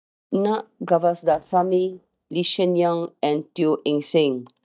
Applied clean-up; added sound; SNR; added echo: neural mask model DeepFilterNet 3.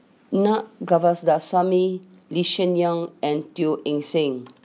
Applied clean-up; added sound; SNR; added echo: none; none; none; none.